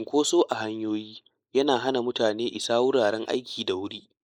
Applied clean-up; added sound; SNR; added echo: neural mask model Resemble Enhance denoiser.